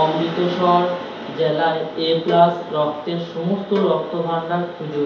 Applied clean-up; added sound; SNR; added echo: none; Bowed string instrument; 13 dB; reverberation time 2.2 s.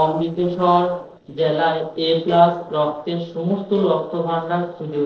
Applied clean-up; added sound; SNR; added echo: neural separator model SepFormer DNS4.